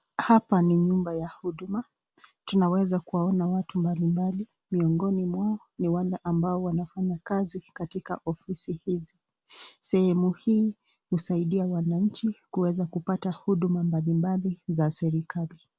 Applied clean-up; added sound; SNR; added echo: none; none; none; none.